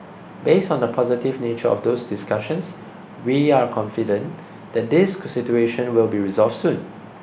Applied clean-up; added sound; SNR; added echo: none; none; none; none.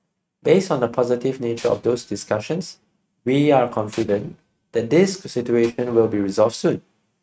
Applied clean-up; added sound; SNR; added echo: neural mask model RNNoise.